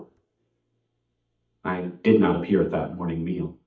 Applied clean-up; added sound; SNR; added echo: neural mask model DeepFilterNet 3.